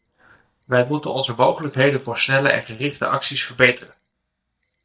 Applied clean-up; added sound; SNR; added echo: neural mask model DeepFilterNet 3.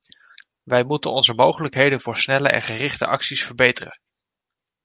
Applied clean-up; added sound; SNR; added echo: none; none; none; none.